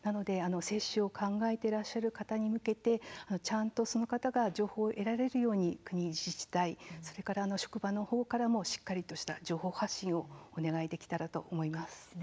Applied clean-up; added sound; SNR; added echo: none; none; none; none.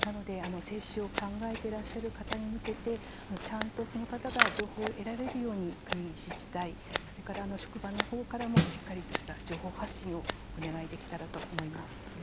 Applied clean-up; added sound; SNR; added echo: none; Scissors + Snare drum; -3 dB; none.